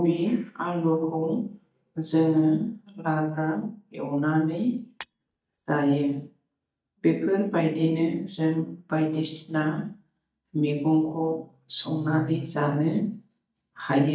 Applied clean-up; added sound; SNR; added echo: neural mask model DeepFilterNet 3.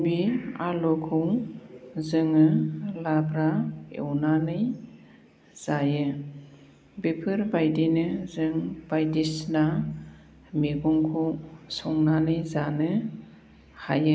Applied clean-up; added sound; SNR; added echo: none; none; none; none.